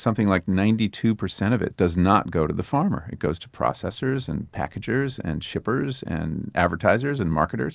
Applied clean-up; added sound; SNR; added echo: neural separator model SepFormer DNS4.